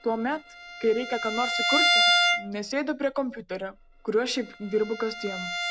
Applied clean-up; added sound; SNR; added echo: none; Bowed string instrument; -1 dB; none.